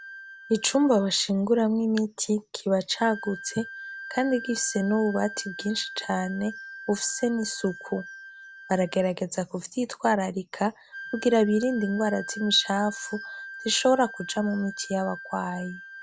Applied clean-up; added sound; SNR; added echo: none; Wind instrument, woodwind instrument; 15 dB; none.